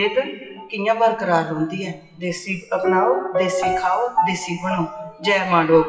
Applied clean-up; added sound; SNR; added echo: classical method WPE with log-MMSE.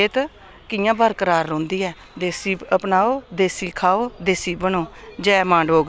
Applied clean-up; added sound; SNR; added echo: none; none; none; none.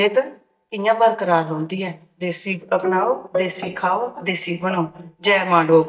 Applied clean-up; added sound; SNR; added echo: neural mask model DeepFilterNet 3.